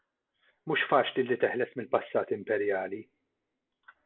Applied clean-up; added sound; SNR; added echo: none; none; none; none.